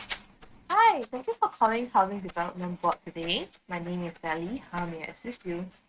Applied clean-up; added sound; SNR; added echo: neural mask model RNNoise.